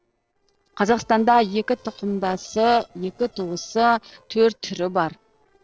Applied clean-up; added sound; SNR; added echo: neural separator model SepFormer DNS4.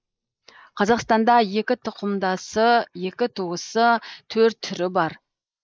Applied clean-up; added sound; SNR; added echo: neural mask model Resemble Enhance denoiser.